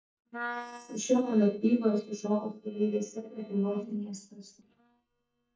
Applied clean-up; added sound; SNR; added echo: neural mask model DeepFilterNet 3.